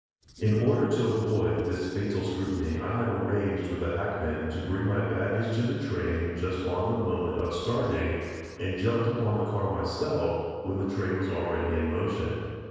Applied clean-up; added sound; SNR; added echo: neural separator model SepFormer DNS4.